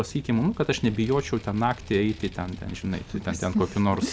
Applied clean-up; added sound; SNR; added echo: none; Vehicle; 16 dB; none.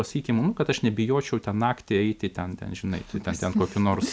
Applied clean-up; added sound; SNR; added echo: none; none; none; none.